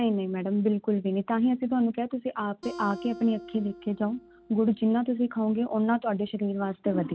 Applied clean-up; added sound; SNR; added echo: none; Acoustic guitar; 18 dB; none.